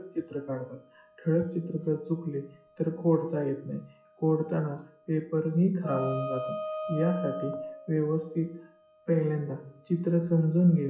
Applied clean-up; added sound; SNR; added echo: classical method log-MMSE.